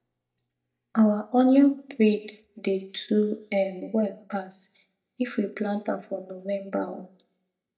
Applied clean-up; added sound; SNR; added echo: neural mask model DeepFilterNet 3.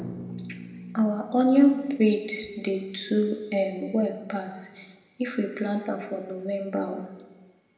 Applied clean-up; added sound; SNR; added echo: none; Drum; 19 dB; reverberation time 1.1 s.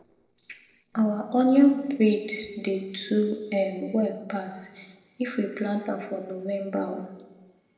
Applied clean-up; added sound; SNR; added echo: neural separator model SepFormer DNS4.